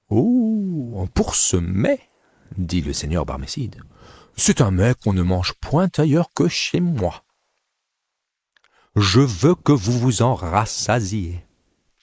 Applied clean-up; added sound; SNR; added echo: neural mask model Resemble Enhance denoiser.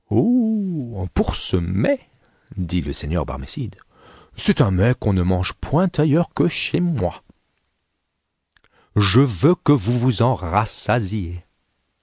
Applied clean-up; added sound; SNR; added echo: none; none; none; none.